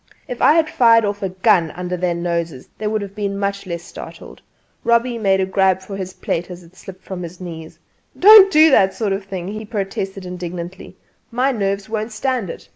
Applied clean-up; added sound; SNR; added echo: none; none; none; none.